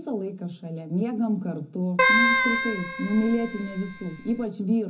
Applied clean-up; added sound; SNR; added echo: none; Keyboard (musical); -2 dB; reverberation time 0.3 s.